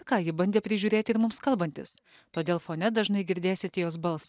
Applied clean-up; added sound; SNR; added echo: neural mask model DeepFilterNet 3.